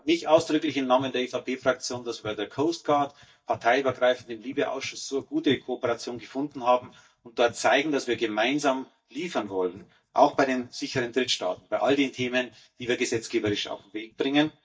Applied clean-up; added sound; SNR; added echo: neural mask model DeepFilterNet 3.